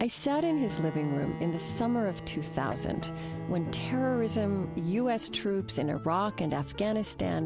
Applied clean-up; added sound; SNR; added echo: none; Bowed string instrument; 11 dB; none.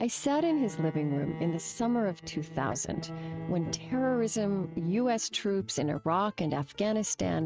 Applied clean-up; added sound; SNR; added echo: neural mask model RNNoise.